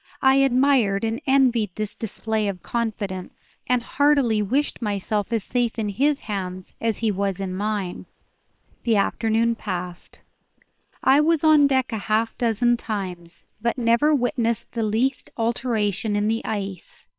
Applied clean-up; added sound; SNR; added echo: neural separator model SepFormer WHAM!.